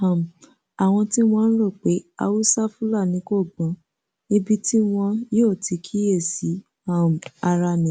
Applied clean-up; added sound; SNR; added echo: none; none; none; none.